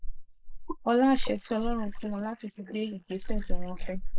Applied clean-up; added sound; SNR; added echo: neural mask model Resemble Enhance denoiser.